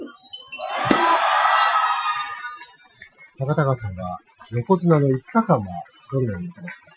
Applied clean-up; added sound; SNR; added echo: classical method Wiener filter.